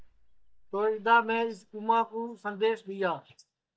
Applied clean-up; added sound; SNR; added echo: neural mask model DeepFilterNet 3.